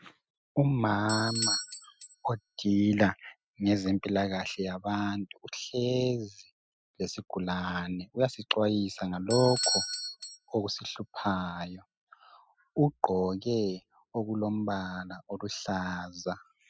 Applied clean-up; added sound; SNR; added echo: classical method spectral subtraction.